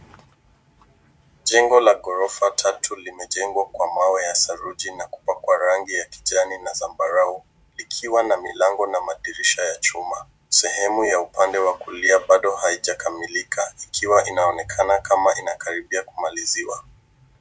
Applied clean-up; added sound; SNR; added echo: none; none; none; none.